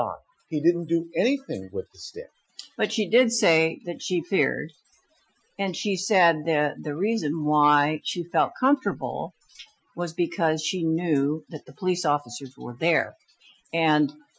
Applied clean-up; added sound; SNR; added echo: classical method Wiener filter.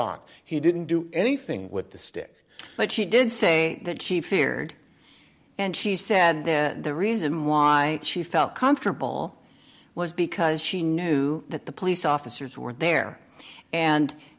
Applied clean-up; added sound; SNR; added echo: none; none; none; none.